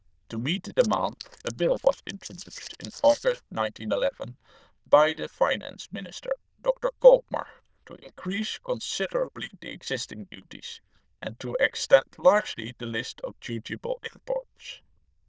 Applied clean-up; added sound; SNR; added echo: neural diffusion model UNIVERSE++.